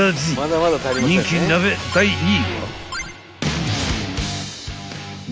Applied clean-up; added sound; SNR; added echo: none; Sliding door; 19 dB; none.